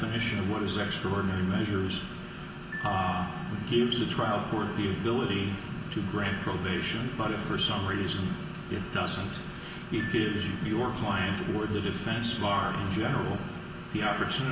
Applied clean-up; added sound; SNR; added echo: none; Glockenspiel; 18 dB; reverberation time 1.4 s.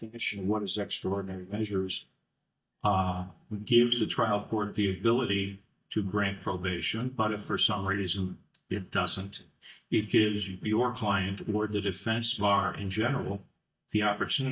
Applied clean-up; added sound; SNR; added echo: neural mask model DeepFilterNet 3.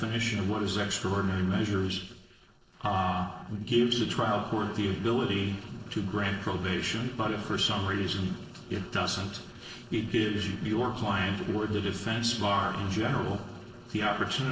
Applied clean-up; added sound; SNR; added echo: neural separator model SepFormer DNS4.